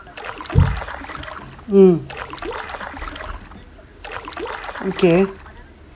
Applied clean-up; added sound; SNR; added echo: none; Stream; 11 dB; none.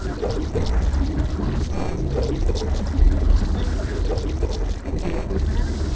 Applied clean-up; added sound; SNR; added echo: neural separator model SepFormer DNS4.